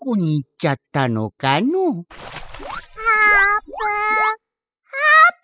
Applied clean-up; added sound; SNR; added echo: classical method spectral subtraction.